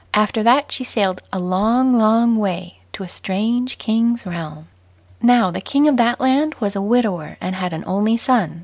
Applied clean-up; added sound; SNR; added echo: none; none; none; none.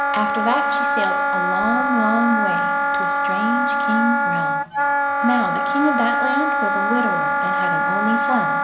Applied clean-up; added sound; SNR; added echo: none; Wind instrument, woodwind instrument; -4 dB; reverberation time 1.7 s.